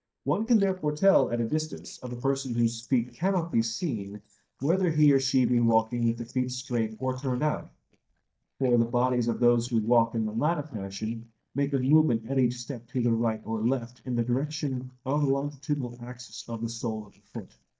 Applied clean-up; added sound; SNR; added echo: neural mask model DeepFilterNet 3.